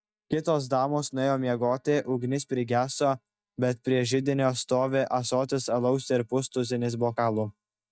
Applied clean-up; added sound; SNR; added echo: neural mask model DeepFilterNet 3.